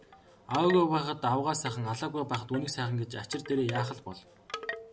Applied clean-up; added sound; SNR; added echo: none; Wind chime / Wood; 13 dB; none.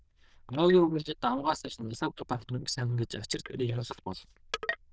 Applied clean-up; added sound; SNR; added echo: neural diffusion model UNIVERSE++.